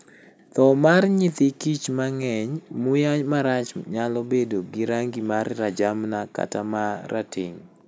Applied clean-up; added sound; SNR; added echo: none; none; none; none.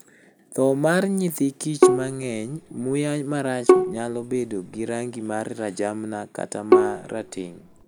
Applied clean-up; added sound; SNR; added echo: none; Bowed string instrument; -5 dB; none.